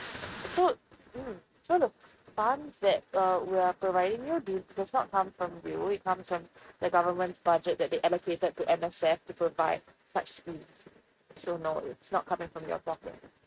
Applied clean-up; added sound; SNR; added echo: neural mask model RNNoise.